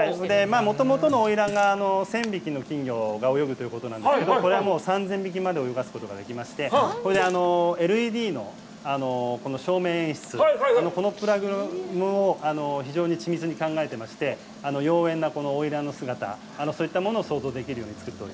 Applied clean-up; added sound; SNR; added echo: none; Fart; 19 dB; none.